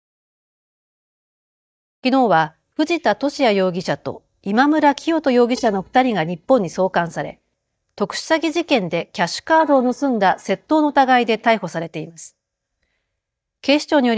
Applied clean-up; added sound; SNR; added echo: neural mask model DeepFilterNet 3.